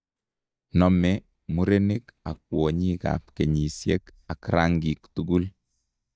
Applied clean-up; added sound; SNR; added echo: neural mask model DeepFilterNet 3.